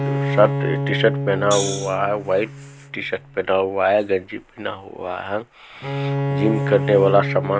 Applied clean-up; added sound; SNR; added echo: none; Hi-hat + Bowed string instrument; 4 dB; none.